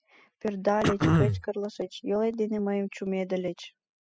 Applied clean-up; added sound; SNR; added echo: classical method spectral subtraction.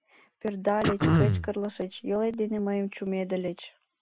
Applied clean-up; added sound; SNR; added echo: none; Cough; -2 dB; none.